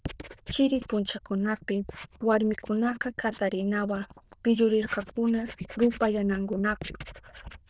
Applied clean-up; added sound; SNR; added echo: neural diffusion model UNIVERSE++.